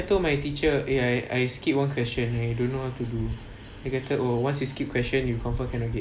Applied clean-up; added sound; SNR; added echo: none; none; none; none.